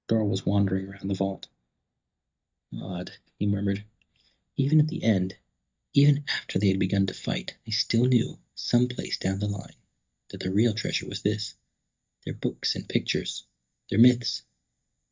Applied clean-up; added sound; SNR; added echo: neural mask model DeepFilterNet 3.